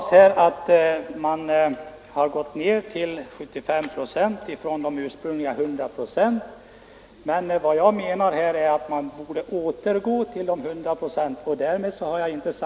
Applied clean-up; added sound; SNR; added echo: none; none; none; none.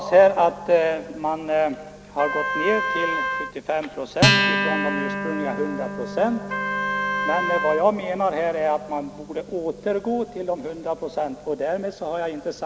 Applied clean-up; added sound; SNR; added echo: none; Wind instrument, woodwind instrument + Acoustic guitar; 4 dB; none.